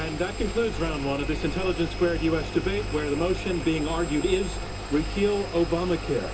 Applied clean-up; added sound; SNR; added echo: none; Engine; 6 dB; reverberation time 0.2 s.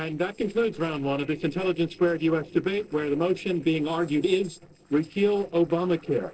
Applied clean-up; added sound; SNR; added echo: neural separator model SepFormer DNS4.